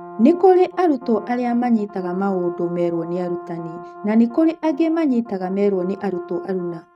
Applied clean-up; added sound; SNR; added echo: neural mask model RNNoise.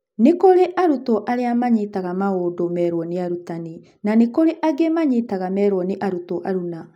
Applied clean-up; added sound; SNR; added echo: none; none; none; none.